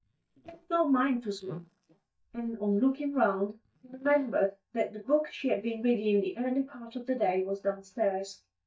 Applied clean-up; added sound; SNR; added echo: neural mask model DeepFilterNet 3.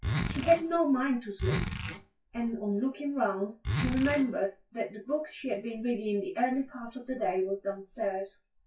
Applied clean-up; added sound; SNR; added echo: classical method WPE with log-MMSE.